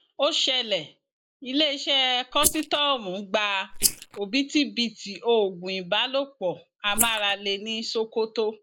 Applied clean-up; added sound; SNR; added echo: neural mask model Resemble Enhance denoiser.